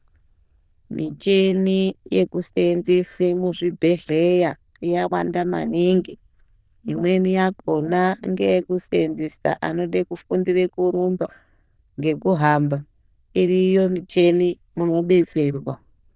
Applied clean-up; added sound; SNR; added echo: neural diffusion model UNIVERSE++.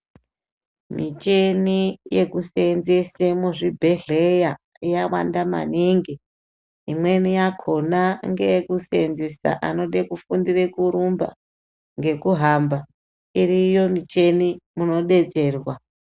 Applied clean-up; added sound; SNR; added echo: none; none; none; none.